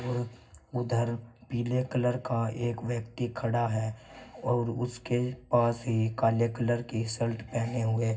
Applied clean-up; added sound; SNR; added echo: none; none; none; reverberation time 0.4 s.